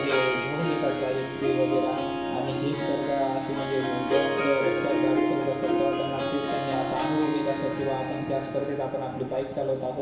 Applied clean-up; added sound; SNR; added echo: none; Harp; 0 dB; reverberation time 0.9 s.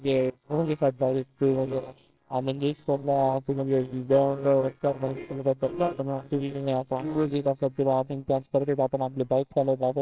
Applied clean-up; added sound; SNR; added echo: neural separator model SepFormer WHAMR!.